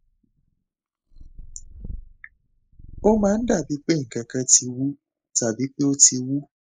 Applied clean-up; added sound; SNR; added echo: neural mask model Resemble Enhance denoiser.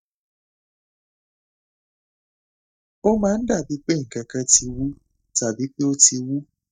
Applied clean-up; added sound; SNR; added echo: neural mask model DeepFilterNet 3.